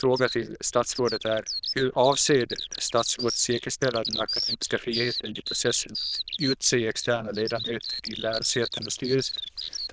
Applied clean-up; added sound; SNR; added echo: neural diffusion model UNIVERSE++.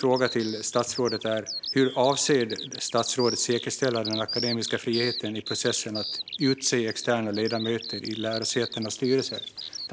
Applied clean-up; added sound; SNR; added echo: none; Bird vocalization, bird call, bird song; 9 dB; none.